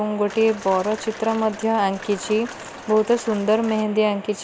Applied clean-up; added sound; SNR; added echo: none; Rain; 18 dB; none.